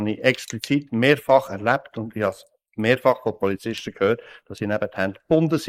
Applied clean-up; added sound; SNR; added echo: neural mask model Resemble Enhance denoiser.